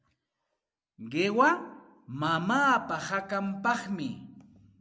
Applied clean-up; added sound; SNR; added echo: none; none; none; none.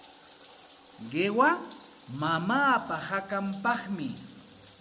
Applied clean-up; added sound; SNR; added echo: none; Bathtub (filling or washing); 13 dB; none.